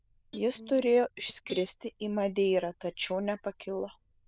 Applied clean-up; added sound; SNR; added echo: neural diffusion model UNIVERSE++.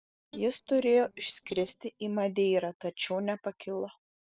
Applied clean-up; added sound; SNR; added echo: neural separator model SepFormer DNS4.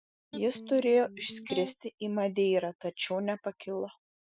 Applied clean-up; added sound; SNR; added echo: classical method Wiener filter.